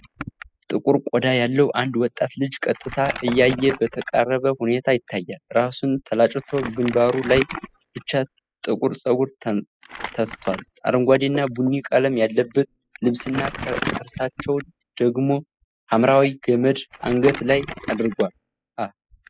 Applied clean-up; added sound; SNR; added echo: classical method spectral subtraction.